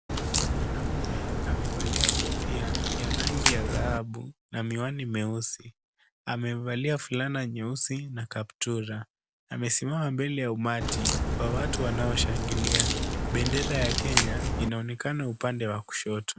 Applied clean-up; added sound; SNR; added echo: none; Crack; -4 dB; none.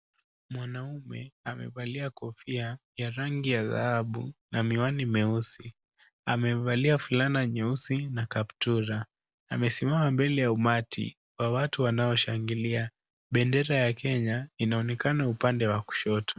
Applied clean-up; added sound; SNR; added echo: none; none; none; none.